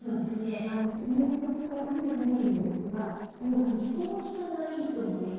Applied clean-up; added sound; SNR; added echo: neural separator model SepFormer DNS4.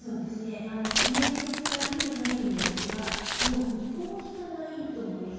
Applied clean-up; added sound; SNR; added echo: none; Tearing; -1 dB; reverberation time 2.0 s.